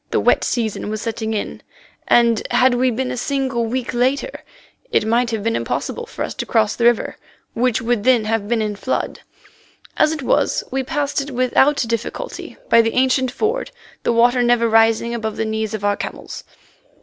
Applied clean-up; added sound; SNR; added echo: none; none; none; none.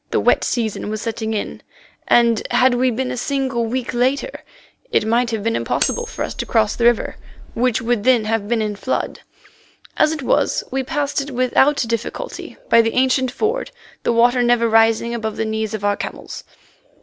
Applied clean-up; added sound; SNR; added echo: none; Cutlery, silverware; 10 dB; none.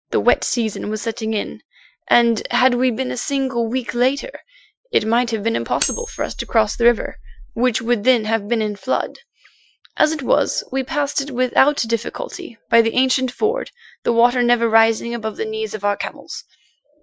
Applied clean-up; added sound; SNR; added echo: classical method Wiener filter.